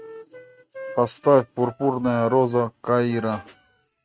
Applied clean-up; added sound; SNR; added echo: neural mask model RNNoise.